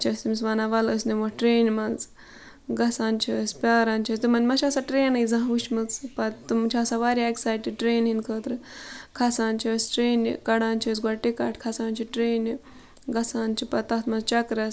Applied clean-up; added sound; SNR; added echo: neural mask model Resemble Enhance denoiser.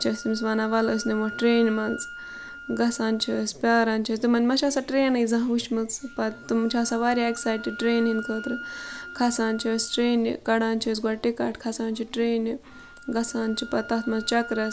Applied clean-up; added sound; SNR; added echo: none; Wind instrument, woodwind instrument; 16 dB; none.